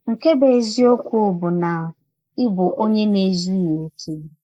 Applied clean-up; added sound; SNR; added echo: neural mask model Resemble Enhance denoiser.